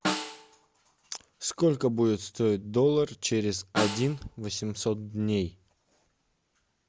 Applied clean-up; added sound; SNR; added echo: none; Snare drum; 9 dB; none.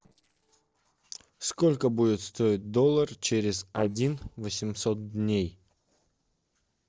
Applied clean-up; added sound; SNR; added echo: neural separator model SepFormer DNS4.